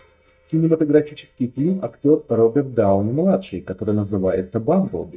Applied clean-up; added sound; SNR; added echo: neural mask model DeepFilterNet 3.